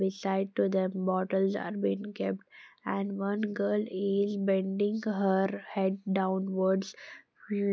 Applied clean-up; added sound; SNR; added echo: none; none; none; none.